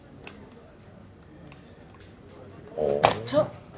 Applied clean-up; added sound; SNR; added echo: none; none; none; none.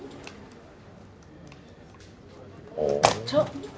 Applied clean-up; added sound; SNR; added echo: none; Mechanisms; 18 dB; none.